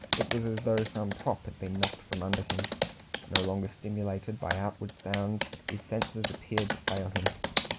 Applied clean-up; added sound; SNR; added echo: none; Computer keyboard; -4 dB; none.